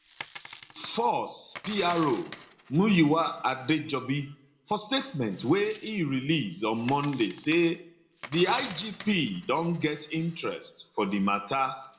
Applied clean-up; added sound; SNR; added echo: none; Coin (dropping); 19 dB; reverberation time 0.5 s.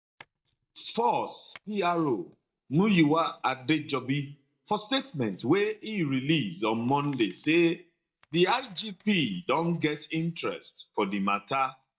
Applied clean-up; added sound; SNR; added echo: neural mask model DeepFilterNet 3.